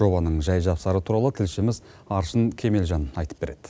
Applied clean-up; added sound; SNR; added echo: none; none; none; none.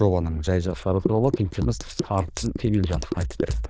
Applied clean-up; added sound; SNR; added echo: neural diffusion model UNIVERSE++.